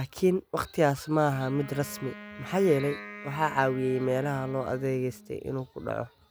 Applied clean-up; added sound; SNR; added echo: none; Wind instrument, woodwind instrument; 17 dB; none.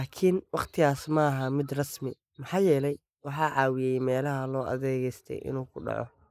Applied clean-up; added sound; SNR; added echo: neural mask model Resemble Enhance denoiser.